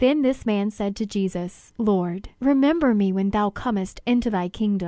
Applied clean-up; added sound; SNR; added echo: none; none; none; none.